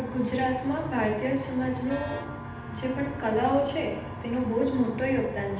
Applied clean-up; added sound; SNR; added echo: none; Wind instrument, woodwind instrument; 17 dB; reverberation time 0.9 s.